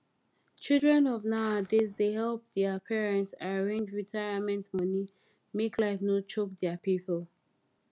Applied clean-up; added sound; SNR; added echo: none; Skateboard; 19 dB; none.